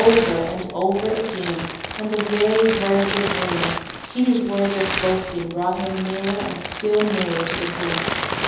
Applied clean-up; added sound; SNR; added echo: none; Crumpling, crinkling; 5 dB; reverberation time 0.9 s.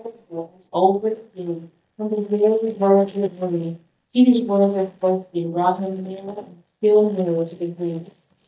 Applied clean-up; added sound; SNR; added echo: neural mask model DeepFilterNet 3.